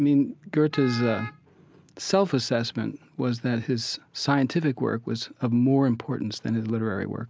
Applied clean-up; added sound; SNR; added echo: none; Wind instrument, woodwind instrument; 14 dB; none.